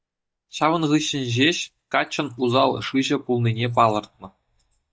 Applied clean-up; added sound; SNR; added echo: neural mask model DeepFilterNet 3.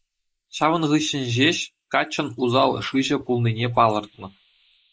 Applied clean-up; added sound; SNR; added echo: neural mask model Resemble Enhance denoiser.